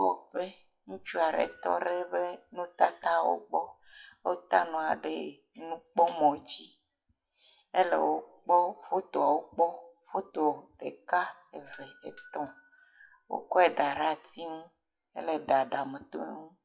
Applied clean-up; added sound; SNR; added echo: classical method WPE with log-MMSE.